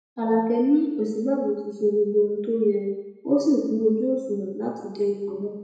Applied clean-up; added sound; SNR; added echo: none; none; none; reverberation time 1.0 s.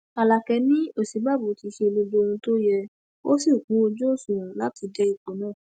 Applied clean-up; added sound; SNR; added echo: none; none; none; none.